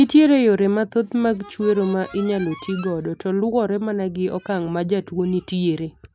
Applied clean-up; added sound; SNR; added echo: none; Harmonica; 19 dB; none.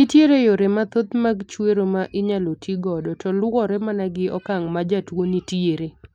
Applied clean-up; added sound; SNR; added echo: none; none; none; none.